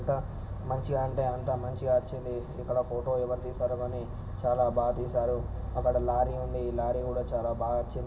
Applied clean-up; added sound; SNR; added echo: none; Insect; 7 dB; reverberation time 2.4 s.